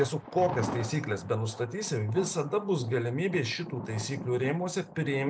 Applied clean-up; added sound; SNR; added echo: none; Thunder; 12 dB; none.